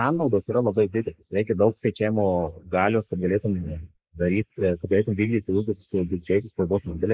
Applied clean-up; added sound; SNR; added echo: neural mask model Resemble Enhance denoiser.